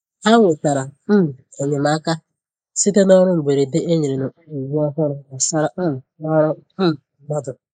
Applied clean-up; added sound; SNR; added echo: neural mask model Resemble Enhance denoiser.